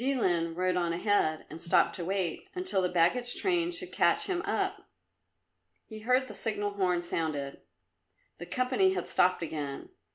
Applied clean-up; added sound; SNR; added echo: none; none; none; none.